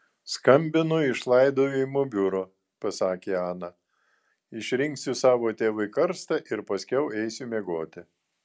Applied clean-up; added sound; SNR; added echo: none; none; none; none.